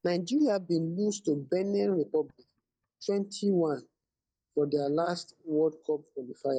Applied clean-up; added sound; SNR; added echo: neural mask model DeepFilterNet 3.